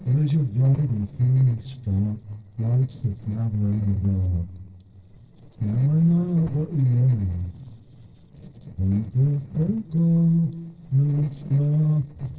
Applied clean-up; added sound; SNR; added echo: neural separator model SepFormer DNS4.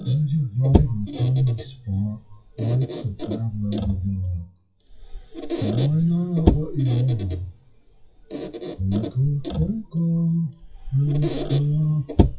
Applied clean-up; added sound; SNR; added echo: classical method WPE with log-MMSE.